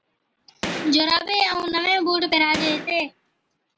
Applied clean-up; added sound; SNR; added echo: none; Gunshot, gunfire; 10 dB; none.